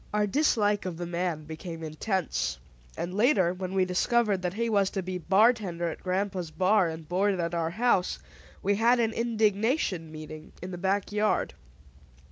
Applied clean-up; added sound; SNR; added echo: none; none; none; none.